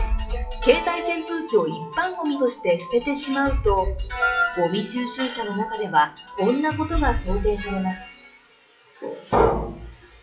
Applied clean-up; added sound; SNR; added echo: classical method WPE with log-MMSE.